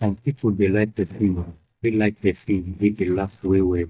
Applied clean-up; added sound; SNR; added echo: neural mask model DeepFilterNet 3.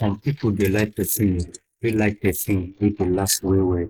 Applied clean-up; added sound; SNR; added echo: neural mask model Resemble Enhance denoiser.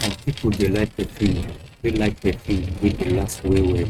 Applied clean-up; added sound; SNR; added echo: neural mask model RNNoise.